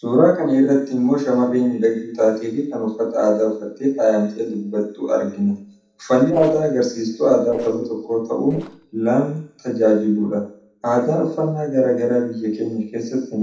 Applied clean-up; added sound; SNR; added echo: neural separator model SepFormer DNS4.